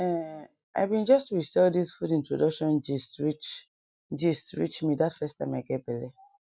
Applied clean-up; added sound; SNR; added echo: none; none; none; none.